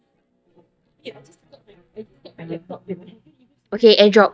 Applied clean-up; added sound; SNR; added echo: neural mask model DeepFilterNet 3.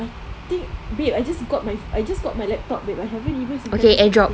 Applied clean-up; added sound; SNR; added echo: none; none; none; none.